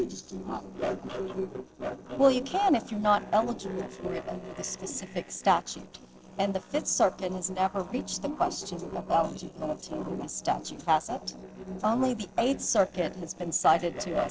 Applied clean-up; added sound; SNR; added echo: neural separator model SepFormer DNS4.